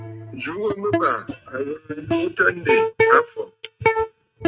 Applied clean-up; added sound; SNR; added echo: neural mask model RNNoise.